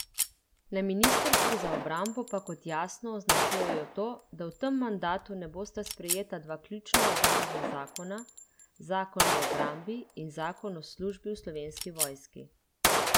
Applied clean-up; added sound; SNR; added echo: none; Gunshot, gunfire; -3 dB; none.